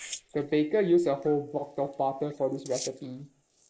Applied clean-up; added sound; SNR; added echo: neural mask model Resemble Enhance denoiser.